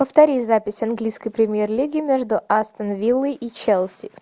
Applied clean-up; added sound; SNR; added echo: none; none; none; none.